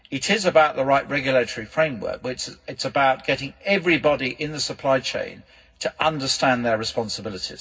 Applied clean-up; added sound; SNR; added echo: none; none; none; reverberation time 0.4 s.